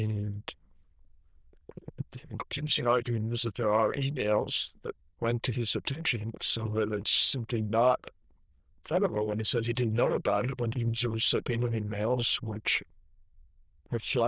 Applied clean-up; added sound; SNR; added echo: neural diffusion model UNIVERSE++.